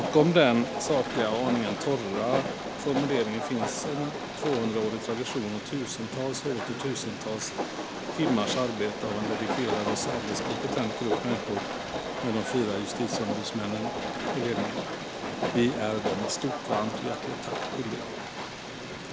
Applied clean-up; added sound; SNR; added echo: none; Train; 3 dB; none.